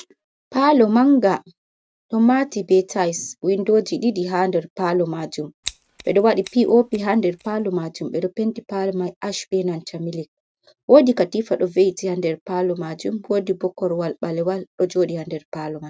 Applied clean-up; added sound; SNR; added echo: neural mask model RNNoise.